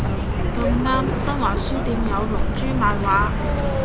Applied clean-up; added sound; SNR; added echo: none; Car; -3 dB; none.